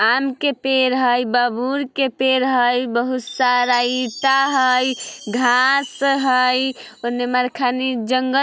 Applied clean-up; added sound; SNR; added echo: none; Chime; 19 dB; none.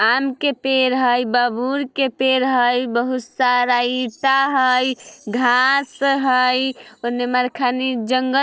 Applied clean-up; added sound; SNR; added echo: neural separator model SepFormer DNS4.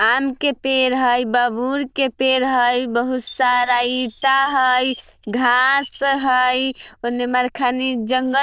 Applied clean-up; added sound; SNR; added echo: neural diffusion model UNIVERSE++.